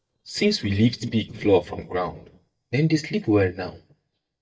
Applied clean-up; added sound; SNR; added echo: neural mask model DeepFilterNet 3.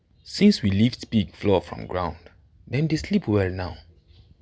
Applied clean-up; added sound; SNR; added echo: none; none; none; none.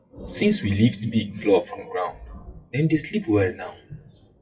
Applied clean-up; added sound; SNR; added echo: classical method WPE with log-MMSE.